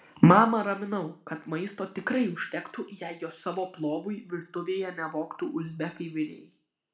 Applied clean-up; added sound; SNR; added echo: none; none; none; reverberation time 0.4 s.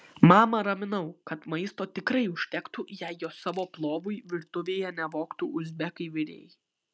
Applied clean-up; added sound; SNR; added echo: none; none; none; none.